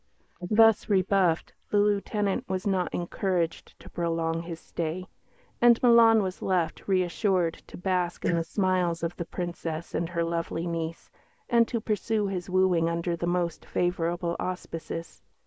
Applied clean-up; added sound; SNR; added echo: neural mask model Resemble Enhance denoiser.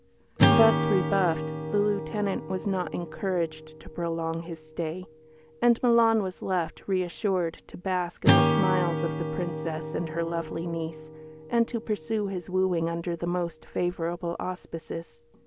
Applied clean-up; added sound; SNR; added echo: none; Acoustic guitar / Strum; 3 dB; none.